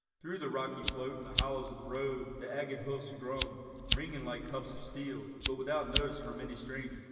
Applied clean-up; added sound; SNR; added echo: none; Fire; -4 dB; reverberation time 2.6 s.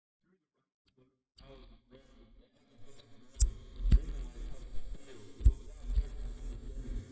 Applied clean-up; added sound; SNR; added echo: neural mask model DeepFilterNet 3.